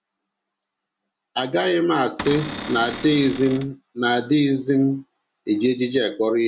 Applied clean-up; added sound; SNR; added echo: none; Cupboard open or close / Door; 10 dB; none.